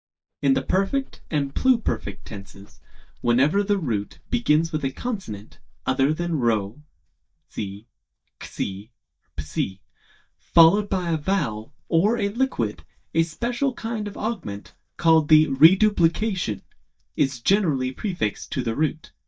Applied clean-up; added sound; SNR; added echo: neural mask model DeepFilterNet 3.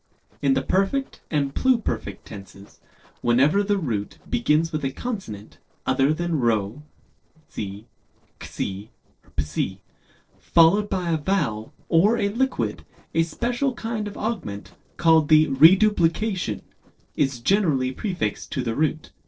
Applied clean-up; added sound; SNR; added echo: neural separator model SepFormer DNS4.